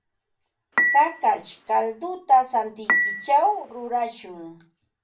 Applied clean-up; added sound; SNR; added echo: none; Dishes, pots, and pans / Chink, clink; 2 dB; reverberation time 0.3 s.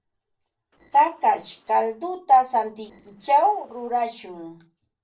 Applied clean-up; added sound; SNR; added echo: neural separator model SepFormer DNS4.